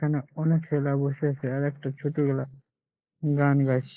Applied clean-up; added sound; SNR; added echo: neural mask model Resemble Enhance denoiser.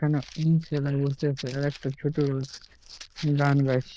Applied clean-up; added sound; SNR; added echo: neural diffusion model UNIVERSE++.